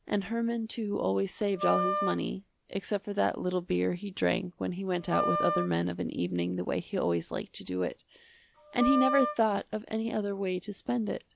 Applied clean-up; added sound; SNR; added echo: none; Wind instrument, woodwind instrument; 4 dB; none.